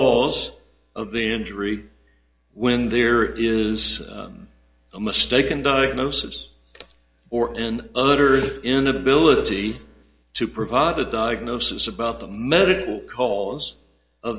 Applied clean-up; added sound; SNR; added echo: none; none; none; none.